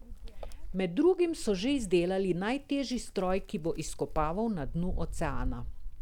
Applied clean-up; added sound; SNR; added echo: none; Wind; 6 dB; none.